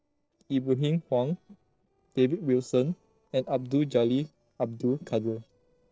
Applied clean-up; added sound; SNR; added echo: neural separator model SepFormer DNS4.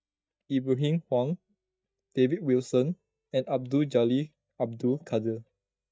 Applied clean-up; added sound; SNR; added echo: neural mask model DeepFilterNet 3.